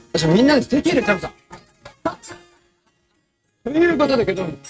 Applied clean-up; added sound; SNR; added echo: neural mask model RNNoise.